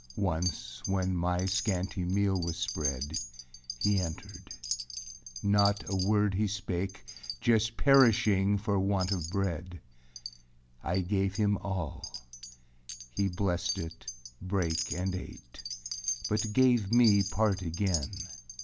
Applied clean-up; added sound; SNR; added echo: none; Wind chime; 11 dB; none.